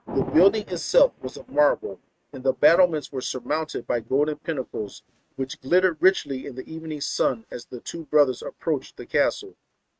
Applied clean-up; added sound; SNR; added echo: neural mask model RNNoise.